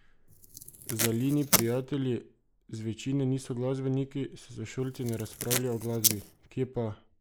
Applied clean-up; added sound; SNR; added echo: neural mask model Resemble Enhance denoiser.